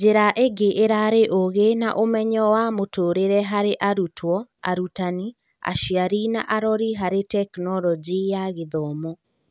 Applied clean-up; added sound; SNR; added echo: none; none; none; none.